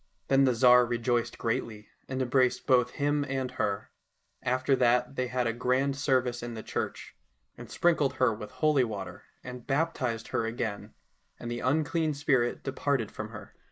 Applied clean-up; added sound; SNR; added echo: neural mask model Resemble Enhance denoiser.